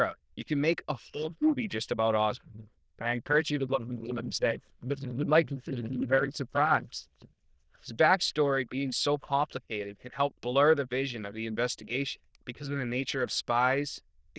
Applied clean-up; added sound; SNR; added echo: neural diffusion model UNIVERSE++.